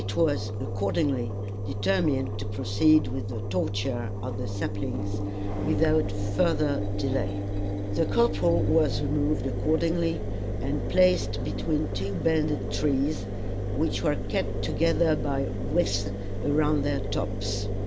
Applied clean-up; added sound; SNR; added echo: none; Engine; 1 dB; none.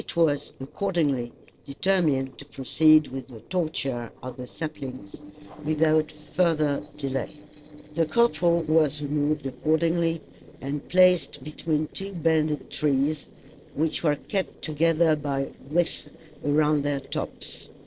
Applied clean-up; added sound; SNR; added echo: neural separator model SepFormer DNS4.